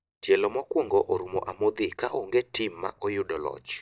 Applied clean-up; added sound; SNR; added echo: neural mask model DeepFilterNet 3.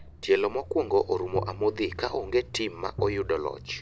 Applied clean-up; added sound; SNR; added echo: none; Mechanisms / Bicycle + Tap; 13 dB; none.